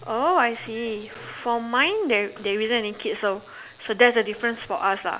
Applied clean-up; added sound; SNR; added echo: none; none; none; none.